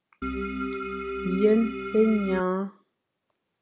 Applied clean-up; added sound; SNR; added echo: none; Organ; 5 dB; none.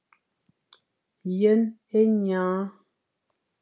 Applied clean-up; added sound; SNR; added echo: none; none; none; none.